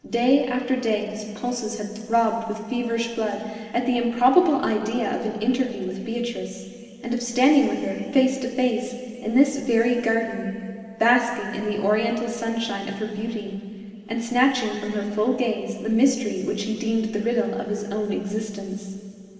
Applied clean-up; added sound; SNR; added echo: none; none; none; reverberation time 2.6 s.